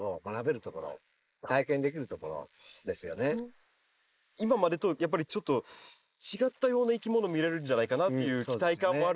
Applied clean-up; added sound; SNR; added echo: neural mask model Resemble Enhance denoiser.